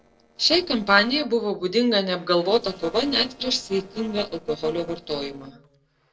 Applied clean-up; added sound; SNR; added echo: neural separator model SepFormer DNS4.